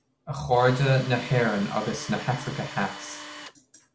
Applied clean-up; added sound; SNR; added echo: none; Tools; 14 dB; none.